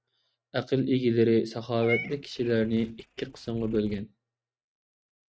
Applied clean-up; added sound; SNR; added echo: neural mask model RNNoise.